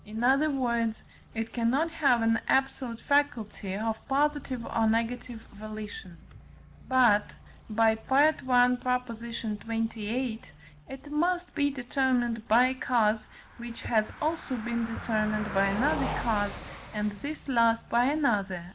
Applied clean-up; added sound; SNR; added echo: none; Car passing by; 15 dB; none.